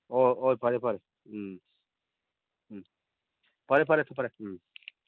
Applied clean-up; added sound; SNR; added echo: none; none; none; none.